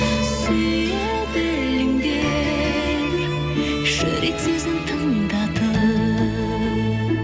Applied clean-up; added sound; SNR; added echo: none; Bass guitar; 13 dB; none.